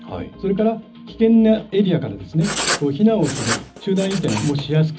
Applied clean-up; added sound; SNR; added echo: none; Writing; 8 dB; reverberation time 0.4 s.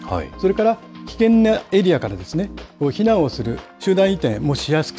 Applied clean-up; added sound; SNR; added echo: none; none; none; none.